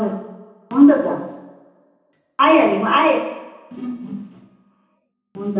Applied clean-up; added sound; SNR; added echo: none; none; none; reverberation time 0.9 s.